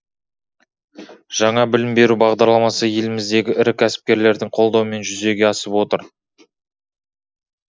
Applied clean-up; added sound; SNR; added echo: neural mask model Resemble Enhance denoiser.